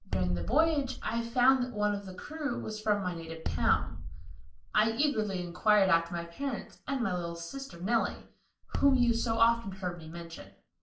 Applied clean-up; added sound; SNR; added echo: none; Bass drum; 3 dB; reverberation time 0.3 s.